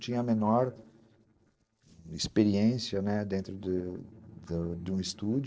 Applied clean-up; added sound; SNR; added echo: neural separator model SepFormer DNS4.